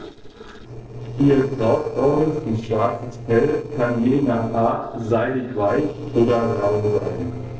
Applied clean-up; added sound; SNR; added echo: neural separator model SepFormer DNS4.